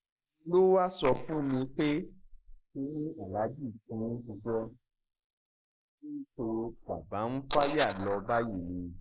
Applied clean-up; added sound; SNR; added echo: neural mask model Resemble Enhance denoiser.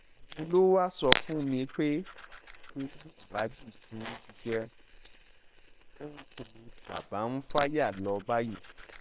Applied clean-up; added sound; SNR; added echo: neural separator model SepFormer WHAM!.